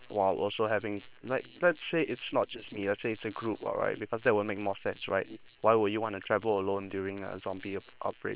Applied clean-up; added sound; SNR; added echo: neural separator model SepFormer WHAM!.